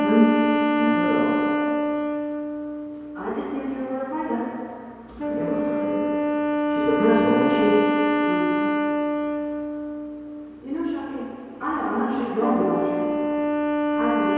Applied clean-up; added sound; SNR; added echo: none; Wind instrument, woodwind instrument; -2 dB; reverberation time 2.2 s.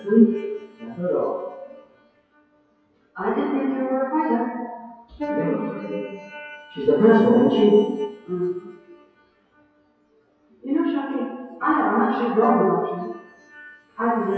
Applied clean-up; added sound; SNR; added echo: classical method WPE with log-MMSE.